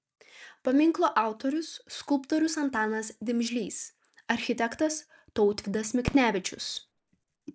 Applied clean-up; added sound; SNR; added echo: none; Fireworks; 12 dB; none.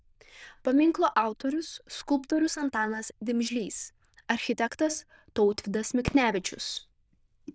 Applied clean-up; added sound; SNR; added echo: neural diffusion model UNIVERSE++.